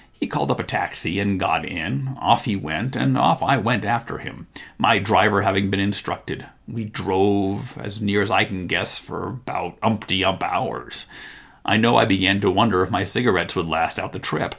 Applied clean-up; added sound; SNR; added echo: none; none; none; none.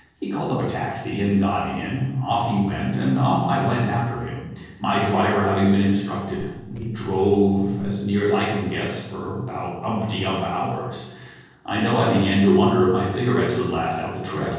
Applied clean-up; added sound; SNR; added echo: neural separator model SepFormer DNS4.